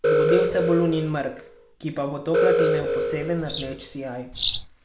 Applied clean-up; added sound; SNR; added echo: none; Bird vocalization, bird call, bird song + Alarm; -2 dB; none.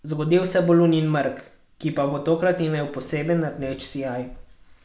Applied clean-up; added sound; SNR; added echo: none; none; none; none.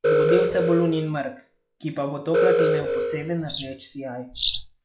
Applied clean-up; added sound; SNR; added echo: classical method log-MMSE.